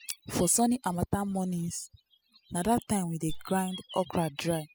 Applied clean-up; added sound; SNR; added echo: classical method spectral subtraction.